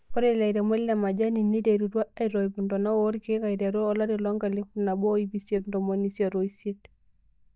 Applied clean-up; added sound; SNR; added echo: neural mask model DeepFilterNet 3.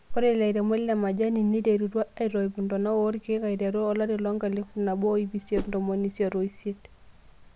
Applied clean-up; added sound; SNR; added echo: none; Whoosh, swoosh, swish; 7 dB; none.